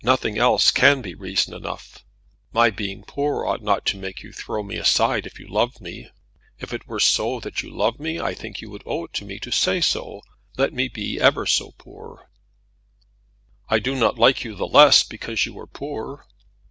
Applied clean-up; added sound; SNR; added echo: none; none; none; none.